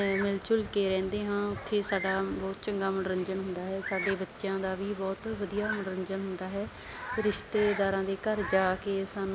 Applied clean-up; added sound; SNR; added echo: none; Bird vocalization, bird call, bird song; 12 dB; none.